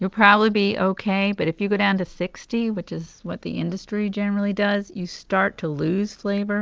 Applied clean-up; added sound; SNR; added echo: none; none; none; none.